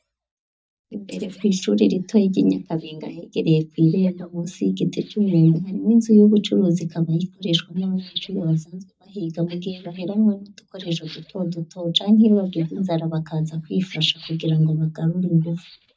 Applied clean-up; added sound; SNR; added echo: neural mask model DeepFilterNet 3.